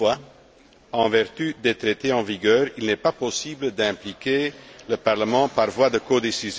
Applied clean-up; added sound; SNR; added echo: none; none; none; none.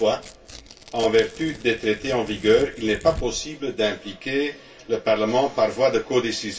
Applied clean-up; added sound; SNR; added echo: none; Tearing; 18 dB; reverberation time 0.2 s.